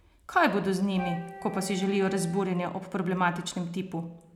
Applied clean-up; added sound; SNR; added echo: none; Wind instrument, woodwind instrument; 14 dB; none.